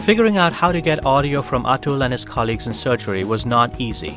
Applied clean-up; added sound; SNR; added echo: none; none; none; none.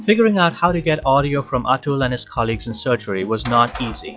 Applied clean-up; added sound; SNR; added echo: classical method log-MMSE.